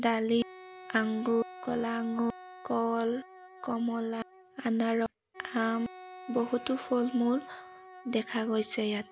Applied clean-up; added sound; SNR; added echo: none; Wind instrument, woodwind instrument; 17 dB; none.